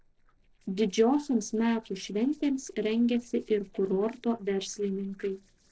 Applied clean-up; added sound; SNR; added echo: neural separator model SepFormer DNS4.